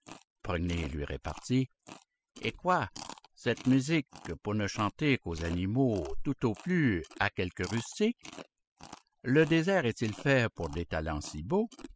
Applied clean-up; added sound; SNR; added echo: classical method spectral subtraction.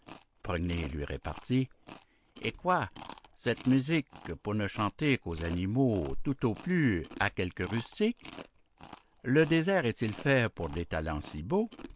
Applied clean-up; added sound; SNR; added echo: none; Chewing, mastication; 19 dB; none.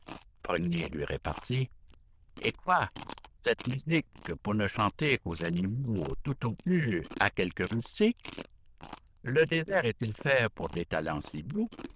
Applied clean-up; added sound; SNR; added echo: neural diffusion model UNIVERSE++.